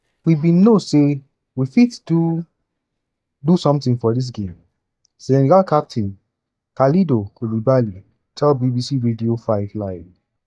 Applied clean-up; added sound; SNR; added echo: neural mask model DeepFilterNet 3.